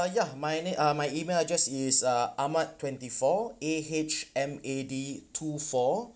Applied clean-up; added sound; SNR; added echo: none; none; none; none.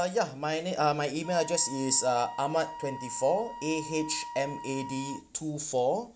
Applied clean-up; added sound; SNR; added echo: none; Wind instrument, woodwind instrument; 13 dB; none.